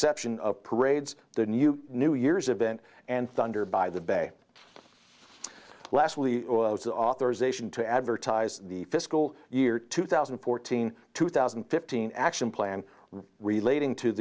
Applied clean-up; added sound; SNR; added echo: none; none; none; none.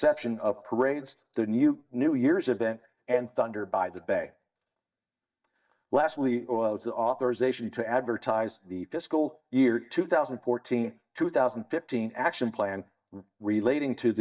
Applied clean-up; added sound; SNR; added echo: neural mask model DeepFilterNet 3.